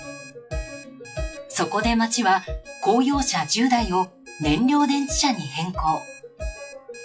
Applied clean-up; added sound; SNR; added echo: classical method WPE with log-MMSE.